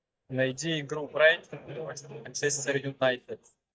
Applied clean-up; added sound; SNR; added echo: neural mask model DeepFilterNet 3.